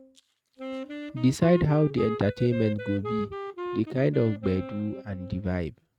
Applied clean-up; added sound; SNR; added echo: neural mask model RNNoise.